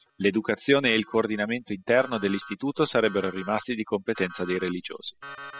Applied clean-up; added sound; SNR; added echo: classical method spectral subtraction.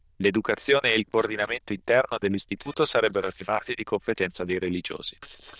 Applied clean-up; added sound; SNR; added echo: neural diffusion model UNIVERSE++.